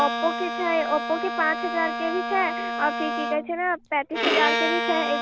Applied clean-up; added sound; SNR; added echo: none; Bowed string instrument; 1 dB; none.